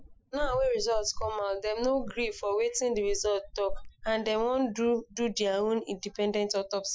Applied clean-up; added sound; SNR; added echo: classical method Wiener filter.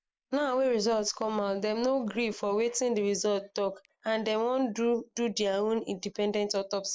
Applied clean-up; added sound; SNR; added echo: neural mask model Resemble Enhance denoiser.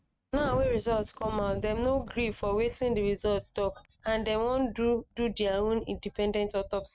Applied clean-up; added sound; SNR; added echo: neural mask model RNNoise.